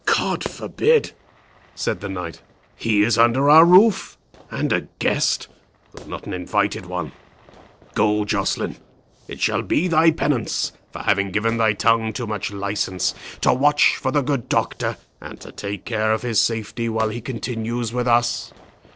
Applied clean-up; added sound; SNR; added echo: neural separator model SepFormer DNS4.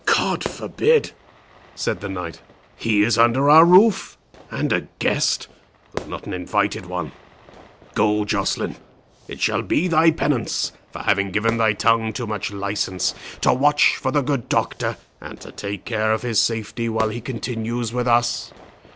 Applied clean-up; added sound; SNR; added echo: none; Fire / Fireworks; 20 dB; none.